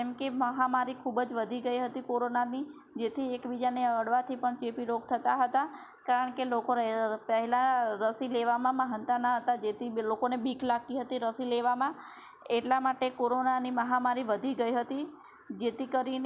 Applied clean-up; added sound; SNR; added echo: none; none; none; none.